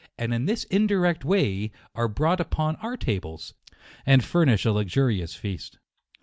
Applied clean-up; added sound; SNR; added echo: none; none; none; none.